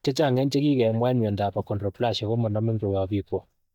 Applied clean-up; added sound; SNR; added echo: neural mask model DeepFilterNet 3.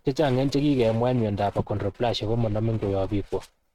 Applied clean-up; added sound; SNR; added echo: neural mask model RNNoise.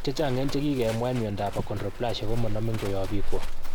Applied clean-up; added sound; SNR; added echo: none; Livestock, farm animals, working animals; -3 dB; none.